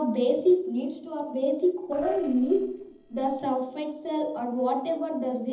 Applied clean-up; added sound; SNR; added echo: neural separator model SepFormer DNS4.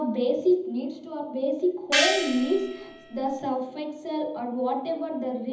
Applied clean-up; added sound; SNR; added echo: none; Gong; 1 dB; reverberation time 0.8 s.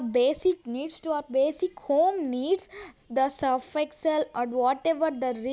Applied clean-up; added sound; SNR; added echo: none; none; none; none.